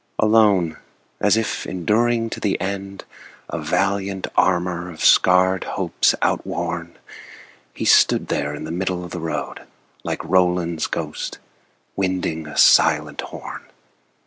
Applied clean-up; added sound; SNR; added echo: none; none; none; none.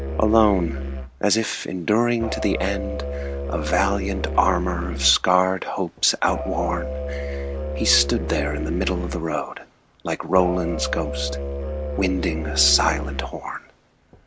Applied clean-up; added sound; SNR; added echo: none; Musical instrument; 5 dB; none.